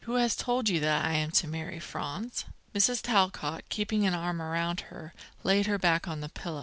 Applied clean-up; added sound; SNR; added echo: none; none; none; none.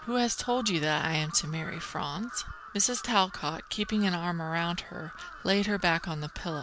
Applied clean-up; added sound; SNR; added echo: none; Crow; 16 dB; none.